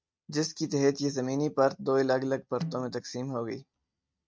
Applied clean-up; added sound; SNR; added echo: neural mask model RNNoise.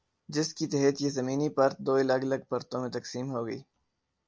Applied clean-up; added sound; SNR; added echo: none; none; none; none.